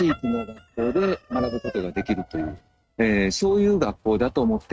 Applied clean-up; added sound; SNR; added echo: neural mask model RNNoise.